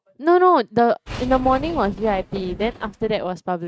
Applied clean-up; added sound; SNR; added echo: neural mask model RNNoise.